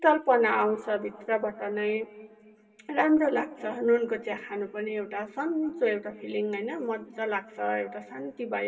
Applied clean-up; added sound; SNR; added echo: none; none; none; reverberation time 2.9 s.